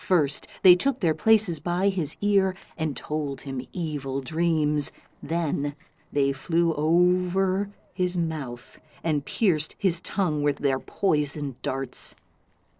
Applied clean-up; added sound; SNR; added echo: neural separator model SepFormer DNS4.